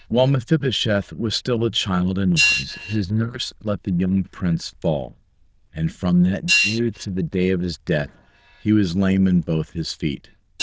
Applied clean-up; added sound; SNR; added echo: neural diffusion model UNIVERSE++.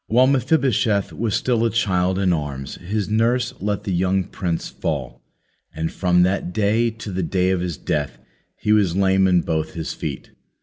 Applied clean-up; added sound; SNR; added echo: none; none; none; none.